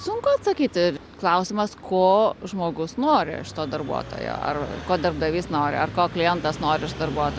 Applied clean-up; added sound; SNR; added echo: none; none; none; none.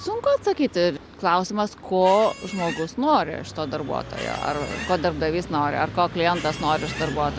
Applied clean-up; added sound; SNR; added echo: none; Squeak; 13 dB; none.